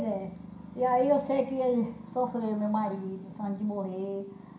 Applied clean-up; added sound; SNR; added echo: none; none; none; reverberation time 0.5 s.